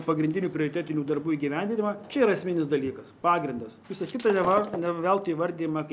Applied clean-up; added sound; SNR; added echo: none; Shatter; 12 dB; none.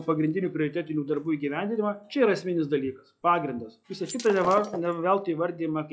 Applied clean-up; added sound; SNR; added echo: classical method log-MMSE.